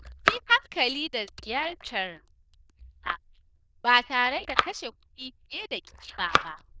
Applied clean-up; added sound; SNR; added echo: neural diffusion model UNIVERSE++.